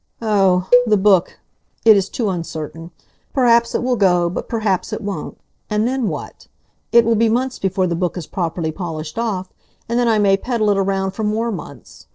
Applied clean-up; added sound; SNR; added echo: neural separator model SepFormer DNS4.